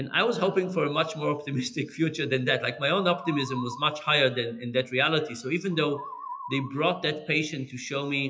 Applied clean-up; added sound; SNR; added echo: classical method WPE with log-MMSE.